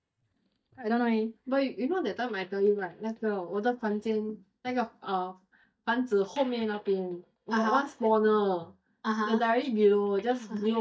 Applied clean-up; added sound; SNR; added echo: neural mask model DeepFilterNet 3.